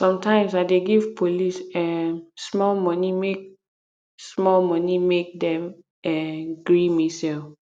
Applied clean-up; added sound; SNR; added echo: none; none; none; none.